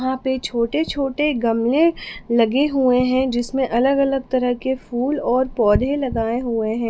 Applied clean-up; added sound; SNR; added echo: none; none; none; none.